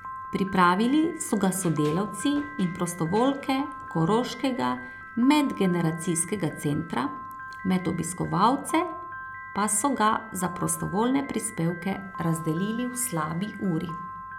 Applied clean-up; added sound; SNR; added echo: none; Piano; 13 dB; none.